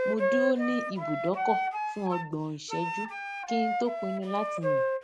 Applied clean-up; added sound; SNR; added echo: none; Wind instrument, woodwind instrument; -1 dB; none.